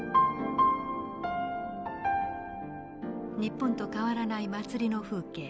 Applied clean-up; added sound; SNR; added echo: none; none; none; none.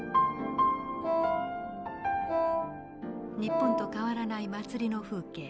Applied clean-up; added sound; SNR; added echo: none; Wind instrument, woodwind instrument; -1 dB; none.